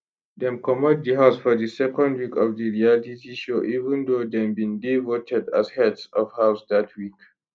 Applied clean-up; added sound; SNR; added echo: none; none; none; none.